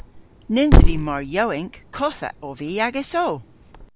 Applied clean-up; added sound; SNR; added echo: none; Thump, thud; -4 dB; none.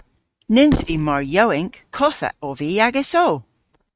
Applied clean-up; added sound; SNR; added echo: neural mask model RNNoise.